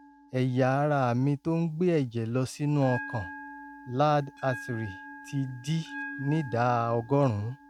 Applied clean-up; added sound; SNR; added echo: neural mask model RNNoise.